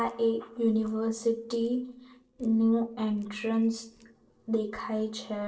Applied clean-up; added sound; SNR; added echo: neural separator model SepFormer DNS4.